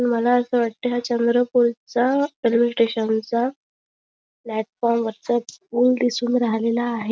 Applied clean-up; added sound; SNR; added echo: none; none; none; none.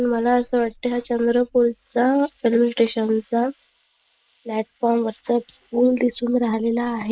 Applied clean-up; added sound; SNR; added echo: neural mask model Resemble Enhance denoiser.